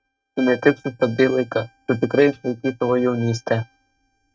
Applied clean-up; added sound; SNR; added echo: neural mask model RNNoise.